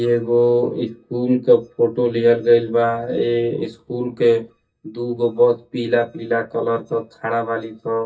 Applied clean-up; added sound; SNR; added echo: neural mask model DeepFilterNet 3.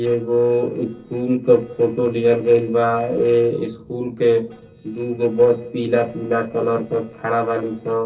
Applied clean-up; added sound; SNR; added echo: neural separator model SepFormer DNS4.